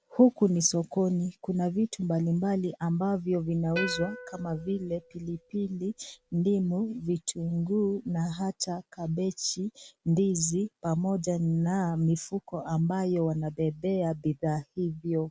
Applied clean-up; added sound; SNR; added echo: none; Plucked string instrument; 13 dB; none.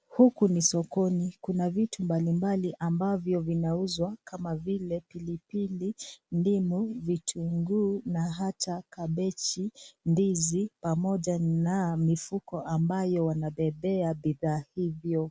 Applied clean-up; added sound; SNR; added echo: none; none; none; none.